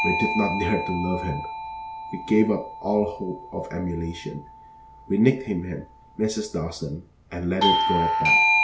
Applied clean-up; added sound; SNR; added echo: none; Bell / Doorbell; 1 dB; none.